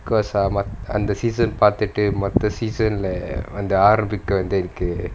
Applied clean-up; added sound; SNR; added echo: none; none; none; none.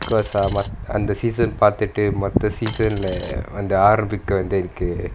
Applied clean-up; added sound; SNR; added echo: none; Coin (dropping); 13 dB; none.